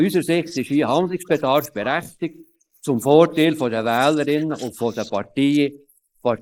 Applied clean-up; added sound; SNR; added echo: neural mask model Resemble Enhance denoiser.